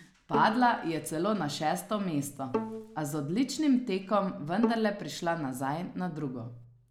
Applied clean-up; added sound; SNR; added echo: none; Bowed string instrument; 10 dB; none.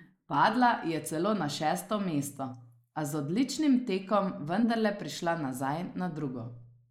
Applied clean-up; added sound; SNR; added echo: neural mask model Resemble Enhance denoiser.